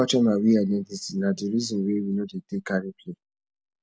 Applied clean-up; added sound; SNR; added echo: none; none; none; none.